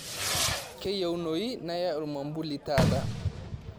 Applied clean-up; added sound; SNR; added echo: none; Fireworks; 0 dB; none.